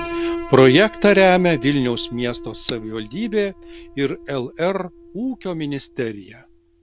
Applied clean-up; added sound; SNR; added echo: none; Piano; 13 dB; none.